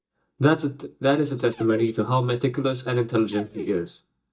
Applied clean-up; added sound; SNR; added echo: neural mask model DeepFilterNet 3.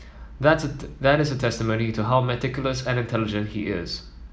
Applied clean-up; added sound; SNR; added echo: none; none; none; none.